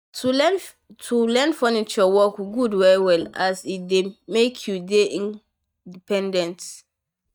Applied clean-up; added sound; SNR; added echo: neural mask model DeepFilterNet 3.